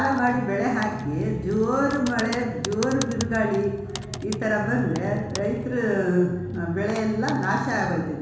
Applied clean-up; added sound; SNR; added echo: none; Typing; 17 dB; reverberation time 1.1 s.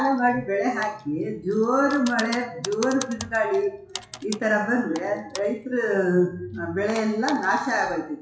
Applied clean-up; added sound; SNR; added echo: classical method WPE with log-MMSE.